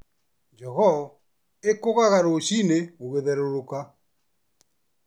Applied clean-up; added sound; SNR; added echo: none; none; none; none.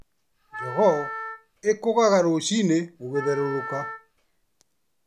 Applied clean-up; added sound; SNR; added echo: none; Wind instrument, woodwind instrument; 11 dB; none.